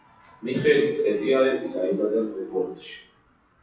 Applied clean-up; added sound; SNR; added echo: classical method WPE with log-MMSE.